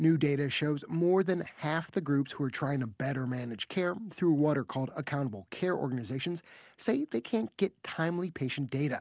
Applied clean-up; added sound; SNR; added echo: none; none; none; none.